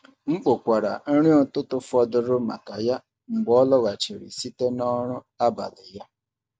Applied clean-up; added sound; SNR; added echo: none; none; none; none.